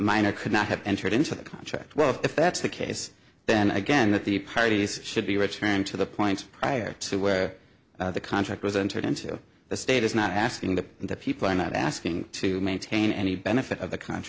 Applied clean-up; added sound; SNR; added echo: none; none; none; none.